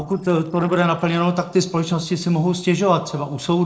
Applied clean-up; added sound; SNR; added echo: neural separator model SepFormer DNS4.